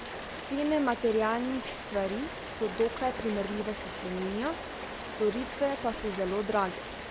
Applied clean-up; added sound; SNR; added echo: none; Rain; 8 dB; none.